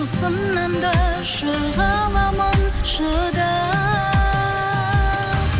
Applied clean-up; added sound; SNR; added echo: none; Wind; 9 dB; none.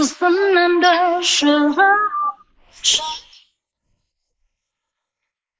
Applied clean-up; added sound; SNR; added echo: neural mask model Resemble Enhance denoiser.